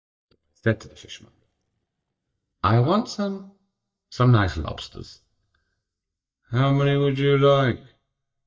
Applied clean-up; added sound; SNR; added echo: neural mask model DeepFilterNet 3.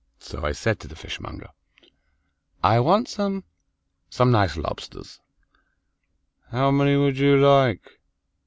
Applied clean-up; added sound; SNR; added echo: none; none; none; none.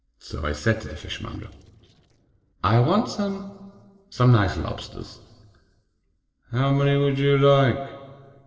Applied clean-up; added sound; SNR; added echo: neural separator model SepFormer DNS4.